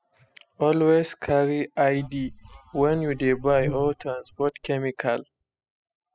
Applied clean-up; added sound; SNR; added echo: classical method spectral subtraction.